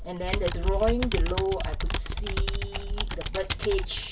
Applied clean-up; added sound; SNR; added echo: none; Computer keyboard; -2 dB; reverberation time 0.1 s.